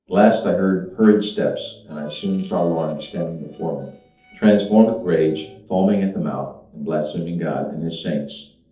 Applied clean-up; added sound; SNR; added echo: neural separator model SepFormer DNS4.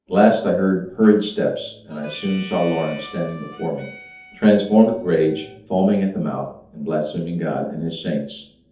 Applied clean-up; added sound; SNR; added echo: none; Harmonica; 20 dB; reverberation time 0.6 s.